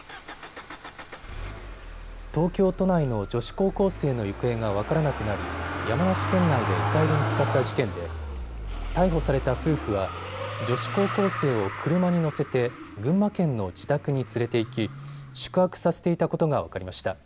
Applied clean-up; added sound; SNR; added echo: none; Motor vehicle (road); 6 dB; none.